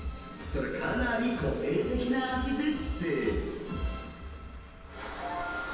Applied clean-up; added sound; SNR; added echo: none; Truck; 18 dB; reverberation time 1.2 s.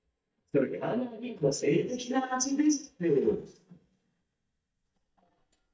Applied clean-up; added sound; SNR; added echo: neural mask model DeepFilterNet 3.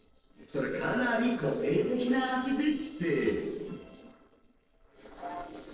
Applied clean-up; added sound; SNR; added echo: neural separator model SepFormer DNS4.